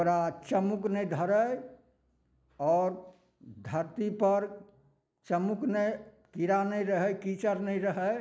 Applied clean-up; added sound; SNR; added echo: none; none; none; none.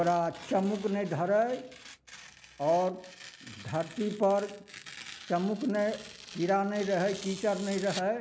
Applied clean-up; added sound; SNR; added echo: none; Tearing; 17 dB; none.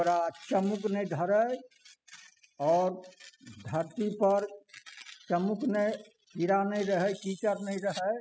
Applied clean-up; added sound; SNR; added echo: classical method spectral subtraction.